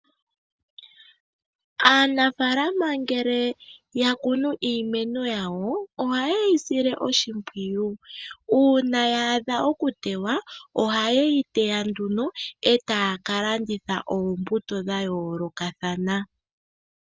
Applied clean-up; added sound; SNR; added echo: none; none; none; none.